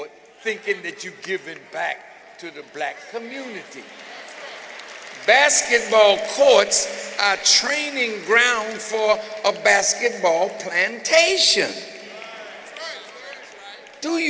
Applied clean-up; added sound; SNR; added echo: none; none; none; none.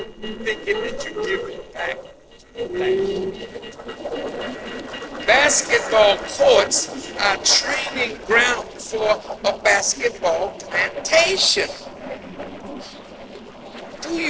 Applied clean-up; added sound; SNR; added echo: neural separator model SepFormer DNS4.